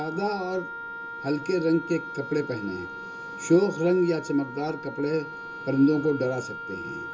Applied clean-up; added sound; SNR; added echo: none; Wind instrument, woodwind instrument; 11 dB; reverberation time 0.2 s.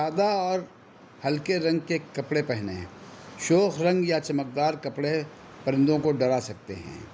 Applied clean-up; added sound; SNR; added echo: none; none; none; none.